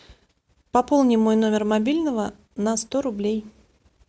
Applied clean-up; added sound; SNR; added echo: none; none; none; none.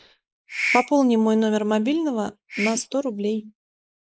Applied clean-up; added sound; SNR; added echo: neural mask model Resemble Enhance denoiser.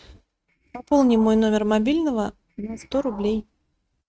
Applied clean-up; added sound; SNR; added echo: neural mask model RNNoise.